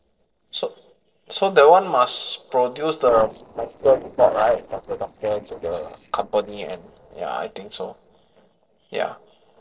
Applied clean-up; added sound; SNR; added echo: neural separator model SepFormer DNS4.